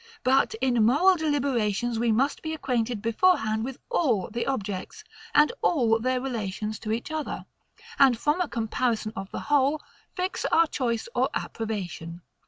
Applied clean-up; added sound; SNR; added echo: none; none; none; none.